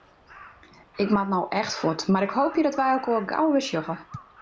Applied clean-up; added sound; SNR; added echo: none; Crow; 20 dB; none.